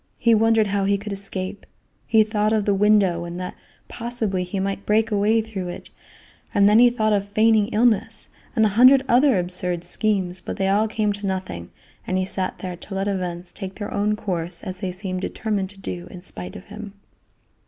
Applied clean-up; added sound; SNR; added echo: none; none; none; none.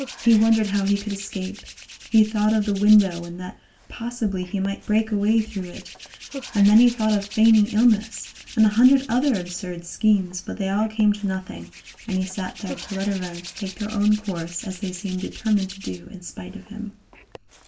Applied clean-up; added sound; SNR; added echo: none; Hands; 18 dB; reverberation time 0.2 s.